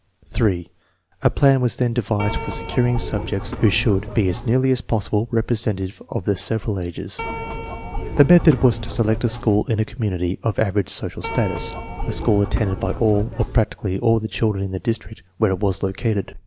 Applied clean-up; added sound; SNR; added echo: none; Keyboard (musical); 8 dB; none.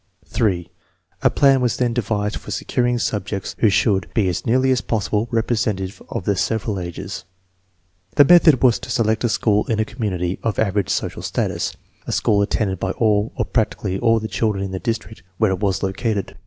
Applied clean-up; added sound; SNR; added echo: none; none; none; none.